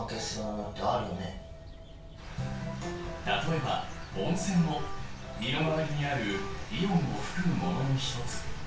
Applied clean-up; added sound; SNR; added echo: none; Bird; 13 dB; reverberation time 0.3 s.